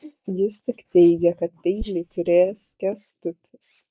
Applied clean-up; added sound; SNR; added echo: neural mask model DeepFilterNet 3.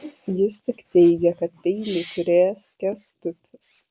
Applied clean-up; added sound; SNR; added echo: none; none; none; none.